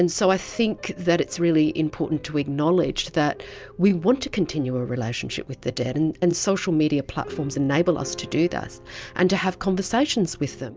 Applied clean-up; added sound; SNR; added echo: none; none; none; none.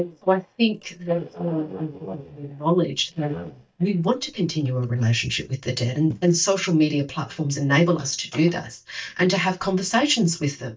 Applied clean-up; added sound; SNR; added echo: neural mask model DeepFilterNet 3.